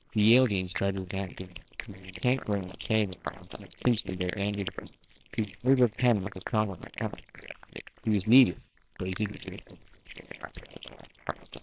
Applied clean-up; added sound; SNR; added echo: neural separator model SepFormer WHAMR!.